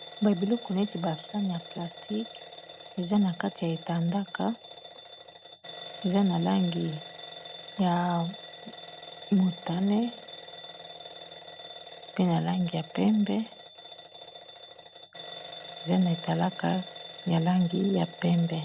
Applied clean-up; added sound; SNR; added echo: none; Alarm / Bell; 13 dB; none.